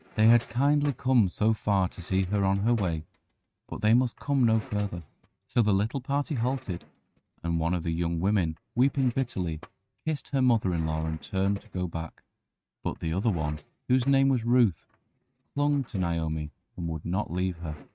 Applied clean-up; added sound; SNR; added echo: neural mask model RNNoise.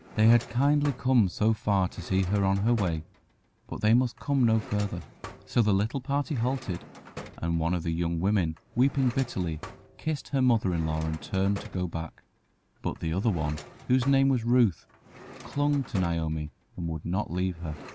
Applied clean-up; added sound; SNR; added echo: none; Drawer open or close; 19 dB; none.